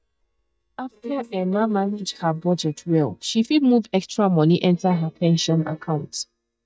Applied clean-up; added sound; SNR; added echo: neural mask model DeepFilterNet 3.